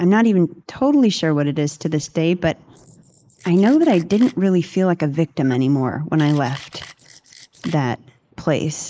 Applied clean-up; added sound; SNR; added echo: neural mask model Resemble Enhance denoiser.